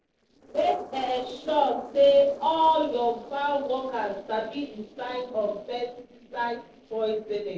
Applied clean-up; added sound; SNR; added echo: neural separator model SepFormer DNS4.